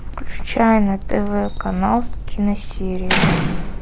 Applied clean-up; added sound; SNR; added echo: none; Slam; 7 dB; none.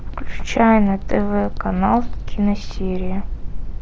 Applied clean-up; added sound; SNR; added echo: none; none; none; none.